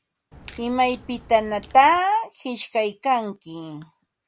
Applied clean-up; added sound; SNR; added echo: none; Crack; 19 dB; none.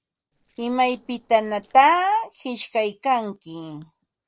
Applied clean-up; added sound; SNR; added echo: neural separator model SepFormer DNS4.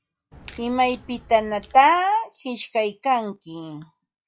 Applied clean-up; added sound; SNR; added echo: classical method log-MMSE.